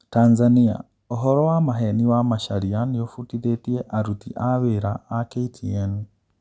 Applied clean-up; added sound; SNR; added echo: none; none; none; none.